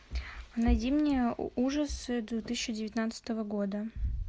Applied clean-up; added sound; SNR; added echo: none; none; none; none.